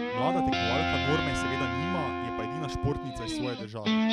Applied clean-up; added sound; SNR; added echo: none; Guitar; -4 dB; none.